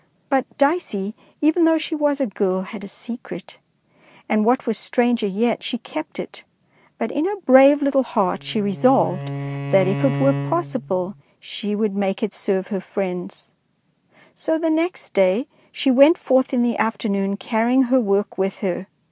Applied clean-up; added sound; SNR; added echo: none; Bowed string instrument; 7 dB; none.